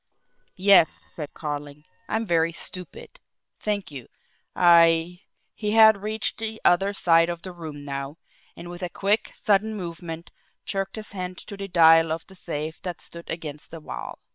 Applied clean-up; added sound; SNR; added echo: neural separator model SepFormer WHAM!.